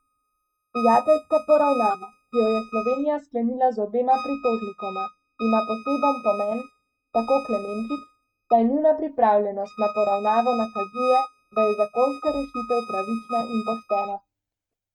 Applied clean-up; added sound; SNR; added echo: neural mask model RNNoise.